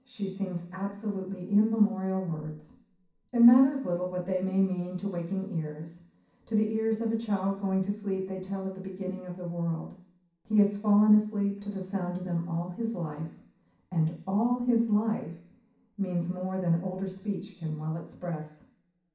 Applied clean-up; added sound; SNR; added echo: none; none; none; reverberation time 0.6 s.